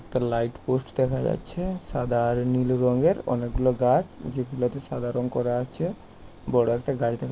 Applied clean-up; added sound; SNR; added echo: none; none; none; none.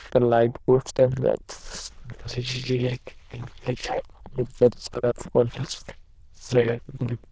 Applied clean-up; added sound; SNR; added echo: neural diffusion model UNIVERSE++.